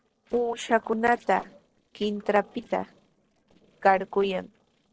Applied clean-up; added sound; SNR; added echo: neural separator model SepFormer DNS4.